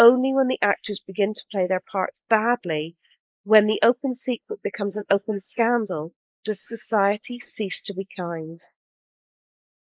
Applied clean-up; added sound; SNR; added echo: neural mask model Resemble Enhance denoiser.